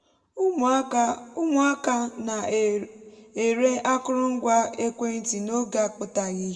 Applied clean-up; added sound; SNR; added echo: none; none; none; reverberation time 1.7 s.